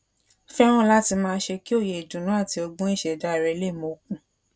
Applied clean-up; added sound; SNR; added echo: none; none; none; none.